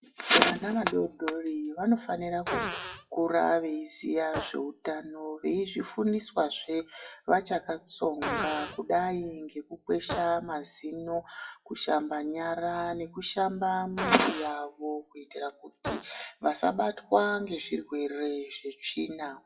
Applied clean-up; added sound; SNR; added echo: classical method WPE with log-MMSE.